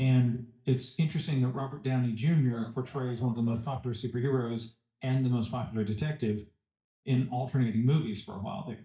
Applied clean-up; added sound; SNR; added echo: neural mask model DeepFilterNet 3.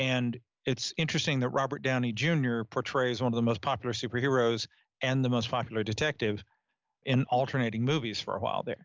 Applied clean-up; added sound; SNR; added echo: none; none; none; none.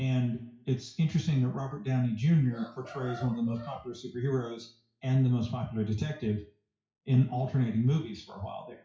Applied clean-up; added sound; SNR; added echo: classical method WPE with log-MMSE.